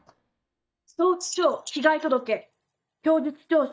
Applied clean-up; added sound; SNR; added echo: neural mask model DeepFilterNet 3.